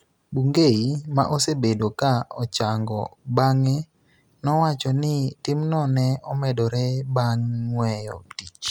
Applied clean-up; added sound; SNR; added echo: none; none; none; none.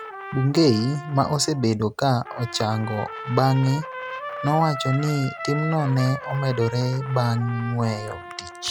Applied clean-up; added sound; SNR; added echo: none; Trumpet; 12 dB; none.